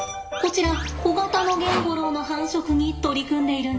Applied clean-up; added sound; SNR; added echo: none; Sawing; 10 dB; reverberation time 2.3 s.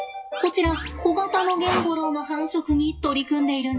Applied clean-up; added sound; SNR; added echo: classical method WPE with log-MMSE.